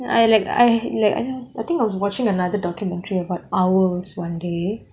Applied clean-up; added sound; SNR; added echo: none; none; none; none.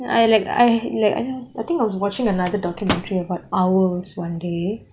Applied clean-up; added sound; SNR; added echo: none; Microwave oven; 12 dB; none.